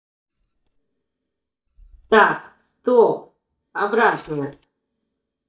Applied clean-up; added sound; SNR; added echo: neural mask model DeepFilterNet 3.